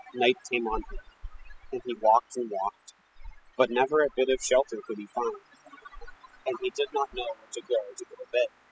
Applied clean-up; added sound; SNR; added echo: classical method spectral subtraction.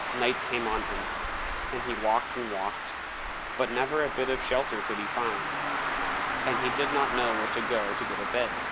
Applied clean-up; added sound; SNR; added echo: none; Traffic noise, roadway noise; 0 dB; none.